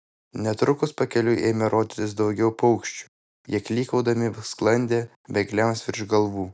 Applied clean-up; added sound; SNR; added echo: none; none; none; none.